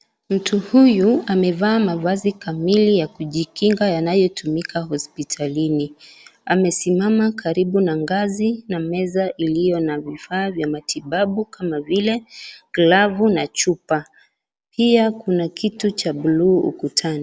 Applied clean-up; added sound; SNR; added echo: none; none; none; none.